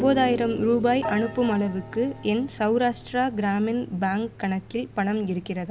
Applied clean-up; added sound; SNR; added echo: none; Piano; 13 dB; none.